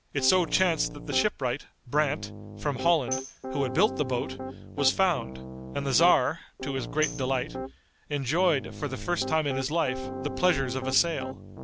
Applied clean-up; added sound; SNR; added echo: none; Piano + Tambourine; 9 dB; none.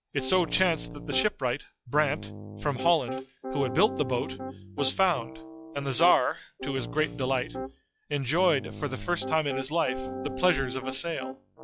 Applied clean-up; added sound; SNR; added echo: classical method log-MMSE.